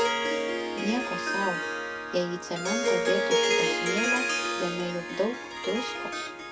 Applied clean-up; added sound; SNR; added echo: none; Harp; -4 dB; reverberation time 0.2 s.